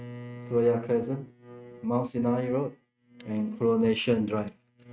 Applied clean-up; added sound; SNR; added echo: neural mask model RNNoise.